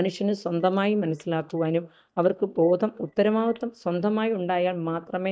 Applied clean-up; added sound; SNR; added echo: neural mask model DeepFilterNet 3.